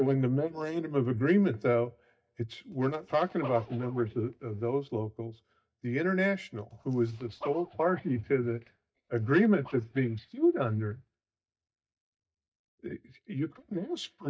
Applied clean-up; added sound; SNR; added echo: neural mask model DeepFilterNet 3.